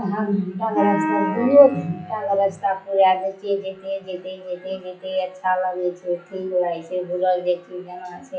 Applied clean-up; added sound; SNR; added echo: classical method WPE with log-MMSE.